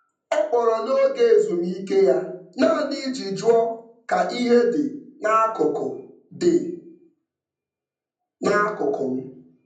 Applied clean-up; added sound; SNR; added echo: none; none; none; reverberation time 0.6 s.